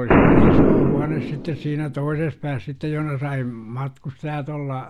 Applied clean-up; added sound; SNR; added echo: none; Boom; -5 dB; none.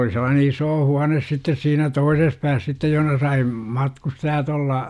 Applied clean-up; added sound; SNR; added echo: none; none; none; none.